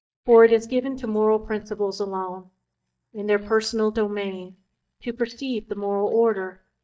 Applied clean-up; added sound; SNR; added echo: neural mask model DeepFilterNet 3.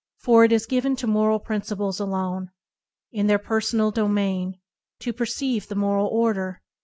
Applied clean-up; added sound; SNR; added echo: none; none; none; none.